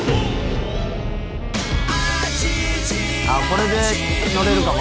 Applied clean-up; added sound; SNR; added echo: none; Wind instrument, woodwind instrument; 17 dB; none.